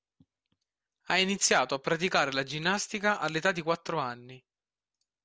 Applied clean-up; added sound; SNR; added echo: none; none; none; none.